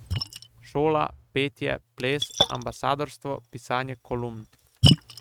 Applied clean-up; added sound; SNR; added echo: neural mask model RNNoise.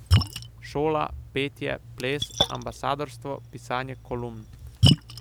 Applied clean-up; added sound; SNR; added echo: none; Splash, splatter; -4 dB; none.